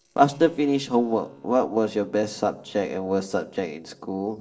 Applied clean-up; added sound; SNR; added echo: neural separator model SepFormer DNS4.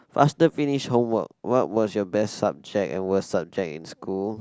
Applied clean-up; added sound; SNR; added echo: none; none; none; none.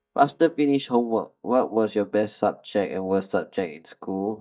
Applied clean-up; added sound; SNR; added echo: neural mask model DeepFilterNet 3.